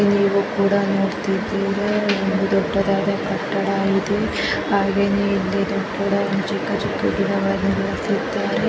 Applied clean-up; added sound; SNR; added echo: none; none; none; none.